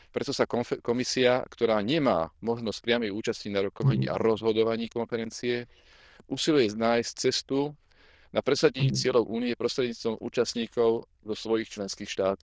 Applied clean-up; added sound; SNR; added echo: neural diffusion model UNIVERSE++.